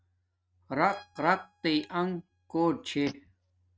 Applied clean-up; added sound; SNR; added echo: neural mask model RNNoise.